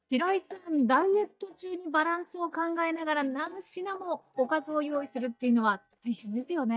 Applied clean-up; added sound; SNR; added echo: neural mask model DeepFilterNet 3.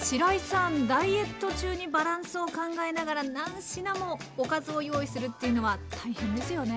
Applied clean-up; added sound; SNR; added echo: none; none; none; none.